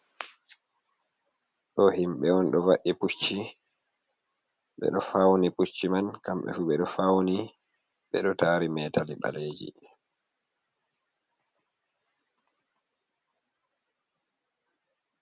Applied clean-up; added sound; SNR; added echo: none; none; none; none.